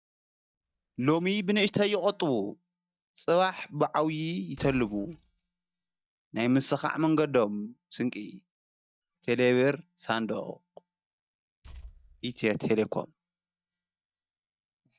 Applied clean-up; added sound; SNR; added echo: neural mask model DeepFilterNet 3.